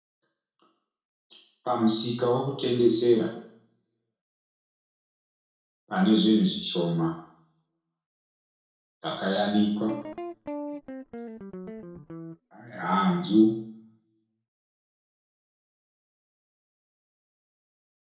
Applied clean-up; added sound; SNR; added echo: none; Guitar; 10 dB; reverberation time 0.6 s.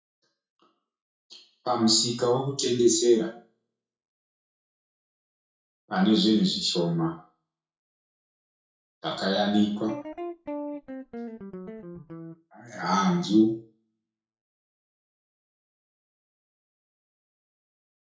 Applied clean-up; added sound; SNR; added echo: classical method WPE with log-MMSE.